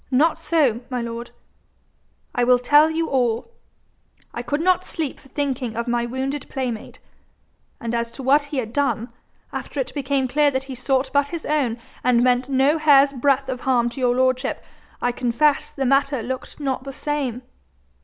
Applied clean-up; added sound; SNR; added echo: none; none; none; none.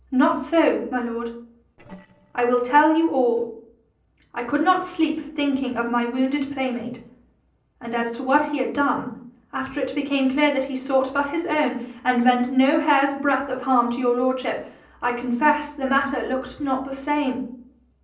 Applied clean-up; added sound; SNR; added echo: neural separator model SepFormer DNS4.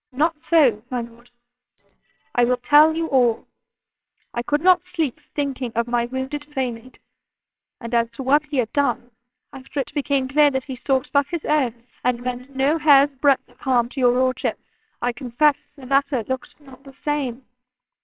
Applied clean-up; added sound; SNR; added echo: neural separator model SepFormer WHAMR!.